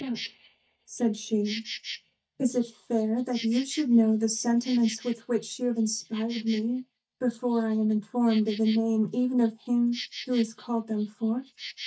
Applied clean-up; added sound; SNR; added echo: neural mask model DeepFilterNet 3.